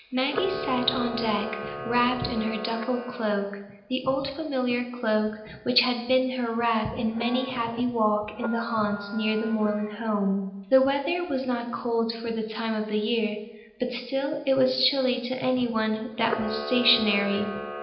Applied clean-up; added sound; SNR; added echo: none; Camera; 12 dB; reverberation time 0.9 s.